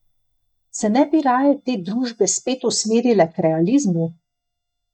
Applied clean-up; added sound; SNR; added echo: neural mask model DeepFilterNet 3.